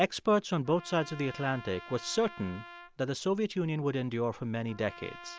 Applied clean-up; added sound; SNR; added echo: none; Trumpet; 19 dB; none.